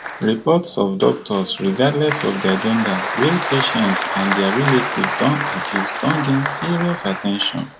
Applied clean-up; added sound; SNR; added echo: none; Applause; 5 dB; none.